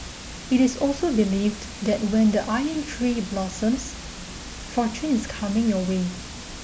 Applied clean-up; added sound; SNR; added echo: none; Water; 15 dB; none.